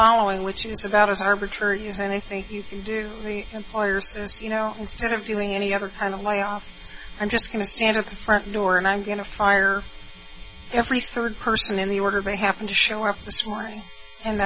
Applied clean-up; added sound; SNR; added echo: none; none; none; none.